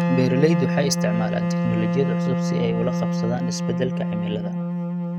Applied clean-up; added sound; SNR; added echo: neural mask model RNNoise.